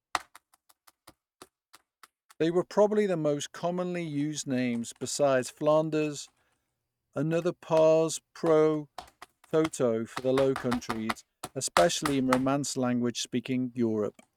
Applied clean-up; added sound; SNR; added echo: neural mask model RNNoise.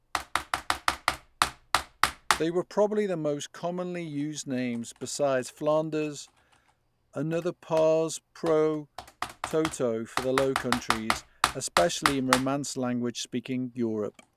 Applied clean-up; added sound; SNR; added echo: none; Computer keyboard; 4 dB; none.